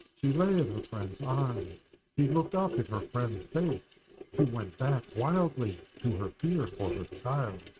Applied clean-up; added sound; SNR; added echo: neural mask model RNNoise.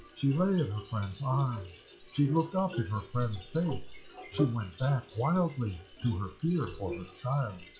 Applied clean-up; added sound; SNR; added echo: classical method log-MMSE.